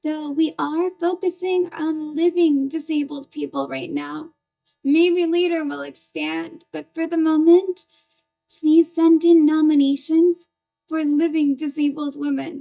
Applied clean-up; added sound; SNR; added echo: neural mask model DeepFilterNet 3.